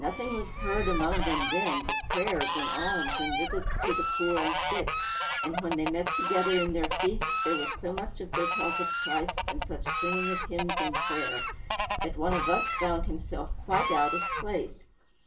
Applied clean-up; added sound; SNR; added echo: none; Fowl; -1 dB; reverberation time 0.2 s.